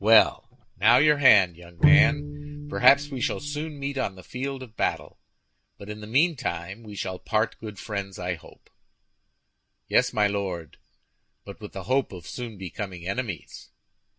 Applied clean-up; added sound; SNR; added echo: none; Bowed string instrument; -1 dB; none.